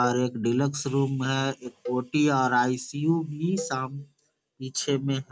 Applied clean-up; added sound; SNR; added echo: none; Cowbell; 18 dB; none.